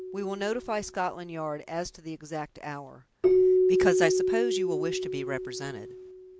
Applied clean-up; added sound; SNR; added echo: none; Keyboard (musical); -5 dB; none.